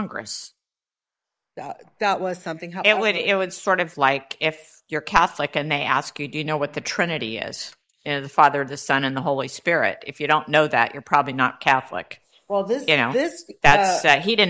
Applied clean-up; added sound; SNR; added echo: neural mask model Resemble Enhance denoiser.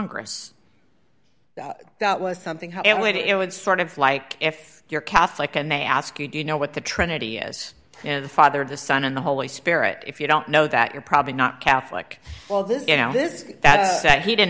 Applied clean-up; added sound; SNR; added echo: none; none; none; none.